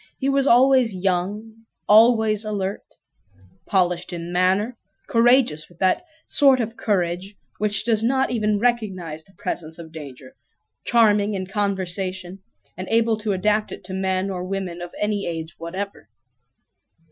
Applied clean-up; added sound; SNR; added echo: classical method Wiener filter.